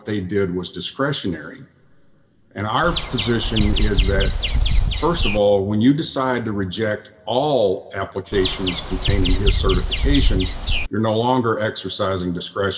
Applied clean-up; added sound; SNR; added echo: none; Bird vocalization, bird call, bird song; -3 dB; reverberation time 1.1 s.